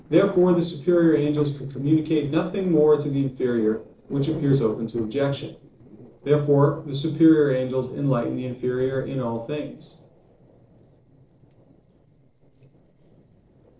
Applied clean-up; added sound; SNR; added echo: neural separator model SepFormer DNS4.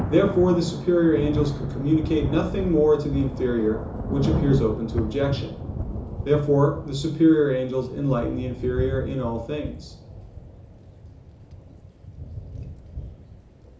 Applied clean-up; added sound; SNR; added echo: none; Thunder / Rain; 7 dB; reverberation time 0.7 s.